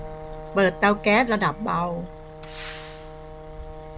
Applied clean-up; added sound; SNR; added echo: none; Brass instrument + Truck; 12 dB; none.